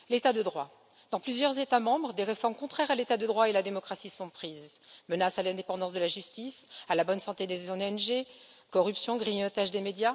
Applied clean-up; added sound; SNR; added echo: none; none; none; none.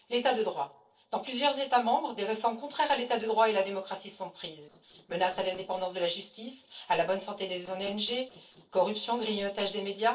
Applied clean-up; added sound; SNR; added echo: neural separator model SepFormer DNS4.